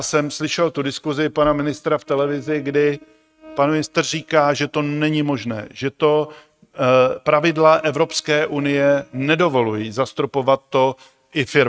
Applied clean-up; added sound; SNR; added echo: neural mask model RNNoise.